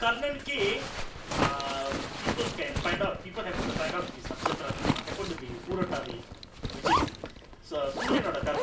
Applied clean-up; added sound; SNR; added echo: none; Zipper (clothing); -1 dB; reverberation time 1.3 s.